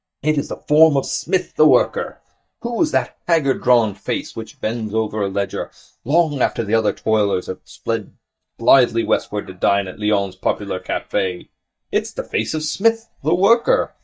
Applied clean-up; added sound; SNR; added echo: neural mask model DeepFilterNet 3.